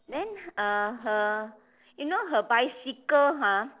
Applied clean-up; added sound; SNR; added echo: neural separator model SepFormer DNS4.